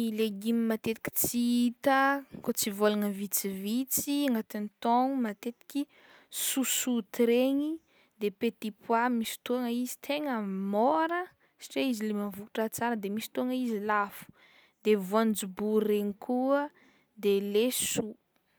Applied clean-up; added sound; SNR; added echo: none; none; none; none.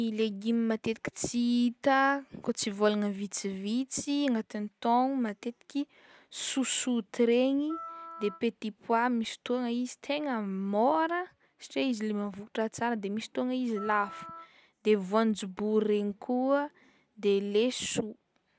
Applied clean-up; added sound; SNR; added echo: none; Wind instrument, woodwind instrument; 17 dB; none.